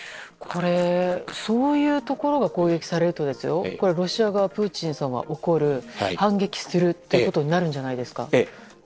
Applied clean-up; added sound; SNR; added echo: neural separator model SepFormer DNS4.